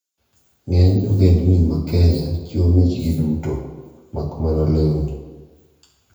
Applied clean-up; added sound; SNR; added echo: none; none; none; reverberation time 0.9 s.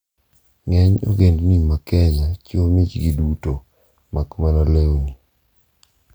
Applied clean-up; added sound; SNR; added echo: none; none; none; none.